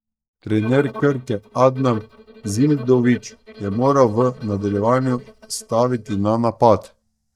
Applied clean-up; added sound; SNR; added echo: neural mask model DeepFilterNet 3.